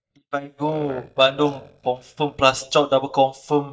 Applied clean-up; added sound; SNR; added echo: neural mask model DeepFilterNet 3.